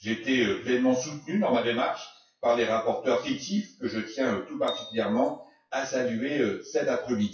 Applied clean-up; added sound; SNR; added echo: classical method WPE with log-MMSE.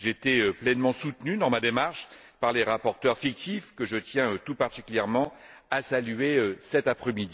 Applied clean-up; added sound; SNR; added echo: none; none; none; none.